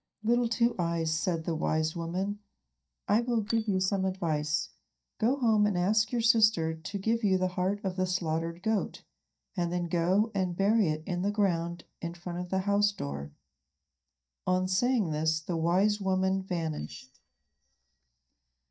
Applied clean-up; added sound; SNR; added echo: neural mask model DeepFilterNet 3.